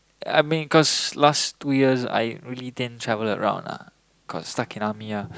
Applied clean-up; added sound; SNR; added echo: none; none; none; none.